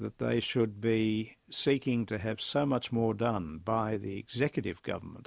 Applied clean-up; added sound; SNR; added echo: none; none; none; none.